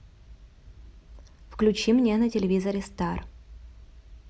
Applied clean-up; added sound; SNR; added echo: none; none; none; none.